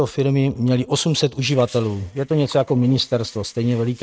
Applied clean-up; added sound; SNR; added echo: neural mask model RNNoise.